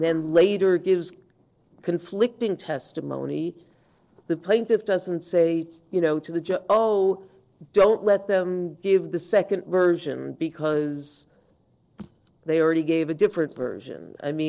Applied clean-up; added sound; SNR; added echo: neural separator model SepFormer DNS4.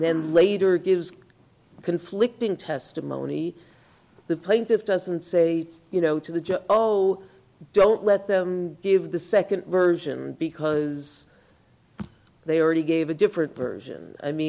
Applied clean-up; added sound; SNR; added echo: none; none; none; none.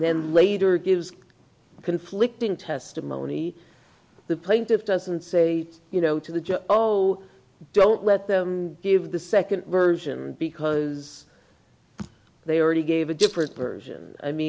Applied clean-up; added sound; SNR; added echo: none; Rattle; 10 dB; none.